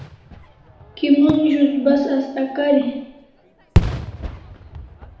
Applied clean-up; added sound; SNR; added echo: none; Fireworks; 6 dB; reverberation time 0.8 s.